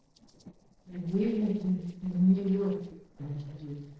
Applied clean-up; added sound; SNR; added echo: neural separator model SepFormer DNS4.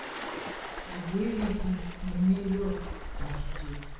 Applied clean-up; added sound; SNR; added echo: none; Waves, surf; 4 dB; reverberation time 1.0 s.